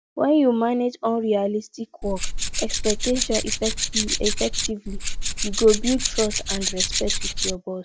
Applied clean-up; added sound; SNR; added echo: none; Tools; 0 dB; none.